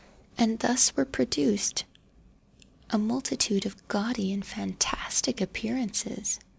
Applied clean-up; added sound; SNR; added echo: none; none; none; none.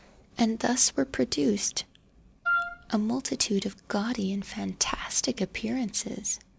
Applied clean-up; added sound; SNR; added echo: none; Wind instrument, woodwind instrument; 1 dB; none.